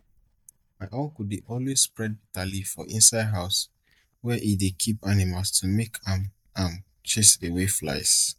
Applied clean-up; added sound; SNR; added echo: neural mask model DeepFilterNet 3.